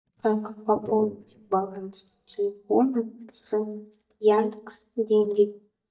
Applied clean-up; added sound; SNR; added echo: neural mask model DeepFilterNet 3.